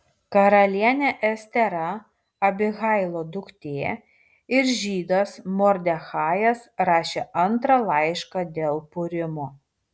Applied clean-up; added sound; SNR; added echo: none; none; none; none.